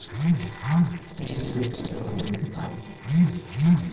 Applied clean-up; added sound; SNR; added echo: neural separator model SepFormer DNS4.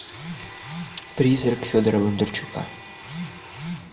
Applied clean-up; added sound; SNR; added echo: none; Domestic sounds, home sounds; 16 dB; reverberation time 0.7 s.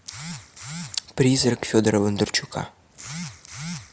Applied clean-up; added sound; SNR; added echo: none; none; none; none.